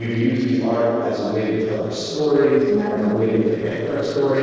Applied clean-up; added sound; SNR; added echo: neural separator model SepFormer DNS4.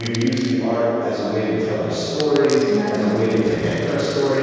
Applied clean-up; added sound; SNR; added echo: none; Coin (dropping); 20 dB; reverberation time 2.2 s.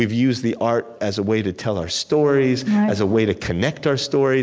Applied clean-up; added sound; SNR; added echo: none; none; none; none.